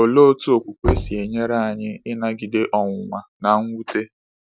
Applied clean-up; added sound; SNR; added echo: none; Knock; 8 dB; none.